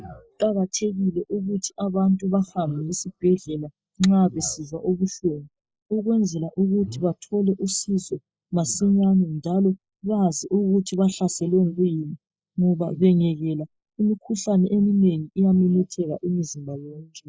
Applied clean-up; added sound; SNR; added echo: neural mask model Resemble Enhance denoiser.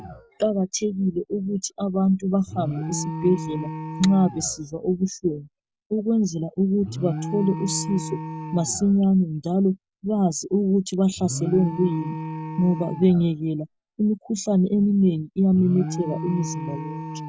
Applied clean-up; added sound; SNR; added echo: none; Alarm; 11 dB; none.